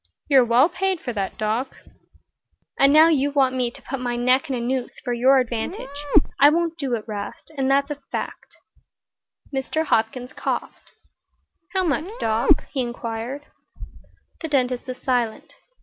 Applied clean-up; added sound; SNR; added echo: none; Meow; -3 dB; none.